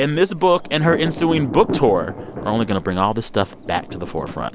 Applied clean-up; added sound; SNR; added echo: none; Thunder; 11 dB; none.